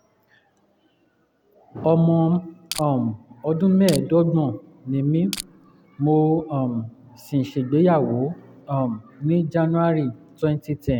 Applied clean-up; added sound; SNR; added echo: none; Crushing; 12 dB; none.